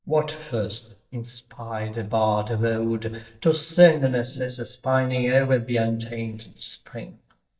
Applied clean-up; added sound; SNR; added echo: neural mask model DeepFilterNet 3.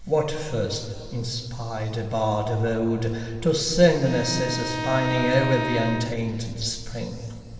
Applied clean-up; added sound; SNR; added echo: none; Bowed string instrument; 7 dB; reverberation time 2.6 s.